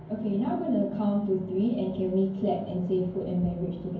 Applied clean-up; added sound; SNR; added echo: none; none; none; reverberation time 0.9 s.